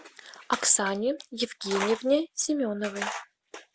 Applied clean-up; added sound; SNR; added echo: none; none; none; none.